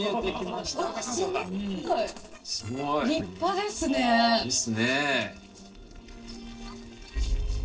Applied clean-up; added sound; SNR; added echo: neural separator model SepFormer DNS4.